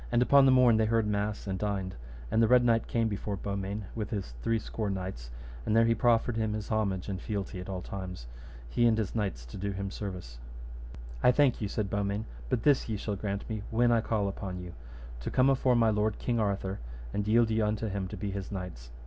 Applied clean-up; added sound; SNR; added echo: none; none; none; none.